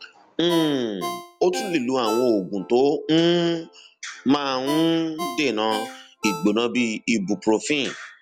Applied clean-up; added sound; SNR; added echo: none; Ringtone; 13 dB; none.